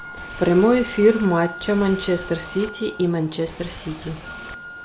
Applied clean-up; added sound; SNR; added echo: none; Boat, Water vehicle + Wind instrument, woodwind instrument; 15 dB; none.